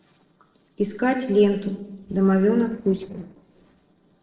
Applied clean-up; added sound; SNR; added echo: neural separator model SepFormer DNS4.